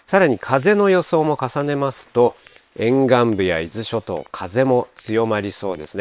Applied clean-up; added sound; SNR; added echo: neural separator model SepFormer WHAM!.